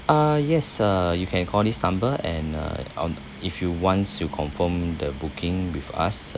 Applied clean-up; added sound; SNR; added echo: none; none; none; none.